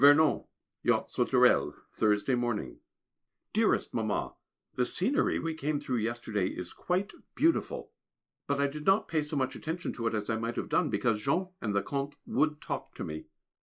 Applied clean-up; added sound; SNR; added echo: neural mask model Resemble Enhance denoiser.